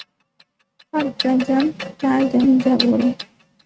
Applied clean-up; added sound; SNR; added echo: neural mask model RNNoise.